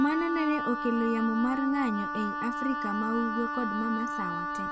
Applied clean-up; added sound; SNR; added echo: none; Wind instrument, woodwind instrument; 3 dB; none.